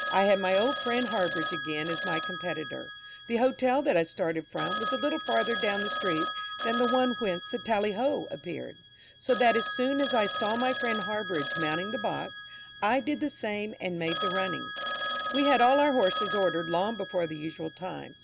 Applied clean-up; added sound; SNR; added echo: none; Telephone; 6 dB; none.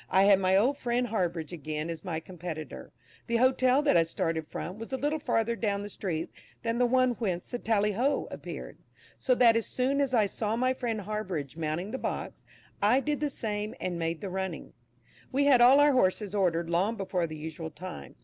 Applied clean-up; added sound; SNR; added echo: none; none; none; none.